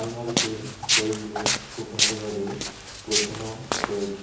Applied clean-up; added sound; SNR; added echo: none; Walk, footsteps; -4 dB; reverberation time 0.7 s.